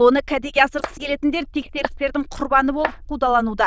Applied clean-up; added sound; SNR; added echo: neural diffusion model UNIVERSE++.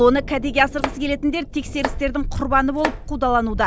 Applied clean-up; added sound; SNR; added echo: none; Domestic sounds, home sounds; 13 dB; none.